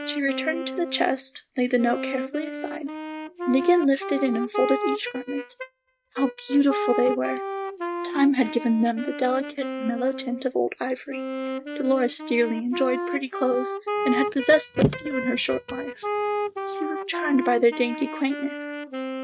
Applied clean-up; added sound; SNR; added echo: neural mask model RNNoise.